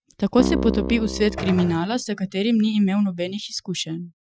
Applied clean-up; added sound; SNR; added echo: classical method Wiener filter.